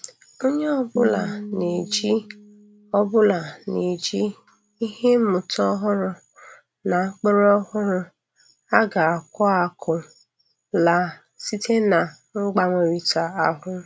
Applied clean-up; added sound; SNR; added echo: none; Piano; 13 dB; none.